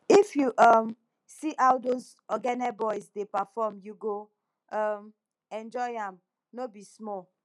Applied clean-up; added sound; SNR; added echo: none; none; none; none.